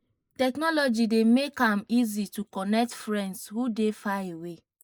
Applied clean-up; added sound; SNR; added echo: neural mask model Resemble Enhance denoiser.